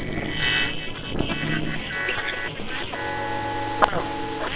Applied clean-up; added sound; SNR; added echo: neural separator model SepFormer WHAM!.